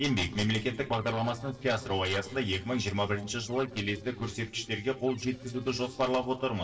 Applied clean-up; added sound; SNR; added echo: neural separator model SepFormer DNS4.